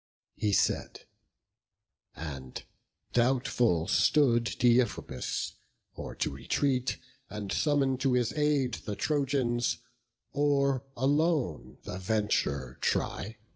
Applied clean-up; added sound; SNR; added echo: none; none; none; none.